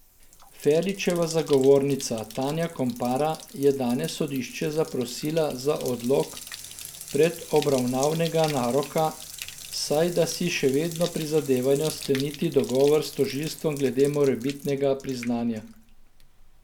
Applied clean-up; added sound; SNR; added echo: none; Bathtub (filling or washing); 16 dB; none.